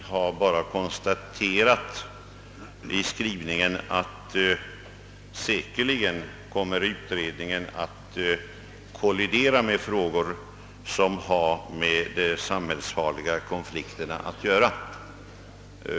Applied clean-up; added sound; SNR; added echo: none; none; none; none.